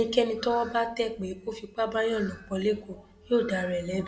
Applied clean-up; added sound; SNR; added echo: none; none; none; reverberation time 0.4 s.